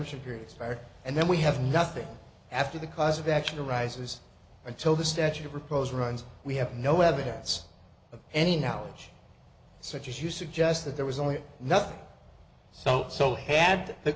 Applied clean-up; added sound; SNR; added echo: none; none; none; none.